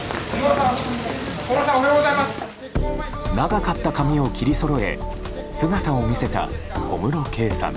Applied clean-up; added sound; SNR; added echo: none; none; none; none.